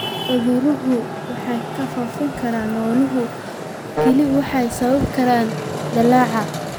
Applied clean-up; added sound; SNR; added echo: none; Wind instrument, woodwind instrument + Traffic noise, roadway noise; 6 dB; none.